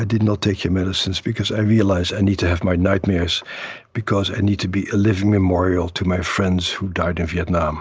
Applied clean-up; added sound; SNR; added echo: none; none; none; none.